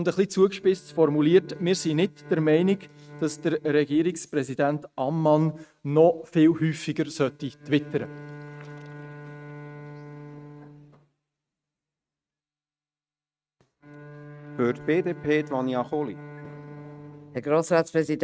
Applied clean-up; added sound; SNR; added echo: neural mask model RNNoise.